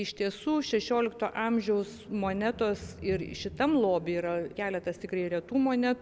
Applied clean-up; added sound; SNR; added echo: none; Thunder; 19 dB; none.